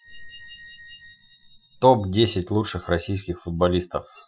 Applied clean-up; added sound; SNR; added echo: classical method Wiener filter.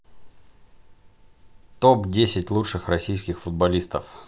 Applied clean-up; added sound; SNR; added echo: none; none; none; none.